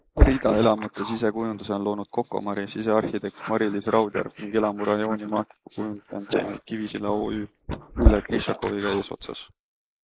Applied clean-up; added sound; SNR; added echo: neural mask model Resemble Enhance denoiser.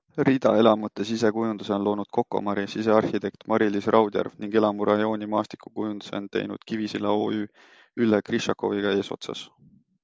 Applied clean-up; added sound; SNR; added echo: none; none; none; none.